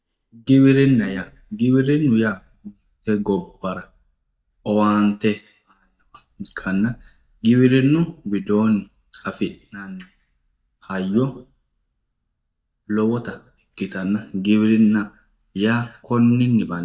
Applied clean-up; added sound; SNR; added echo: neural mask model DeepFilterNet 3.